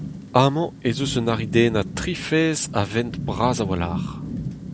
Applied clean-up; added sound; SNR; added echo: none; Rain / Thunderstorm; 8 dB; none.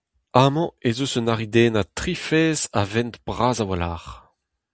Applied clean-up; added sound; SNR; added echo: none; none; none; none.